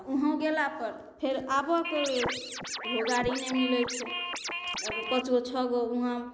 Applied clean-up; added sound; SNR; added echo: none; Scratching (performance technique); 5 dB; none.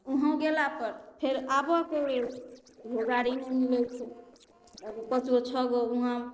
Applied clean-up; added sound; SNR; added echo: neural separator model SepFormer DNS4.